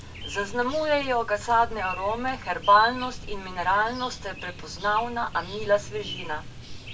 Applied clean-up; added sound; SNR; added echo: none; Chirp, tweet; 13 dB; reverberation time 0.2 s.